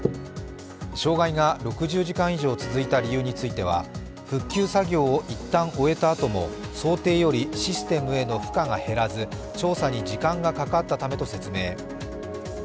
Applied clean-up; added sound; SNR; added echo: none; none; none; none.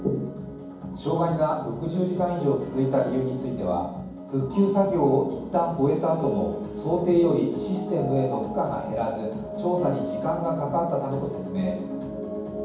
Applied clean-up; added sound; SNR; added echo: none; none; none; reverberation time 1.2 s.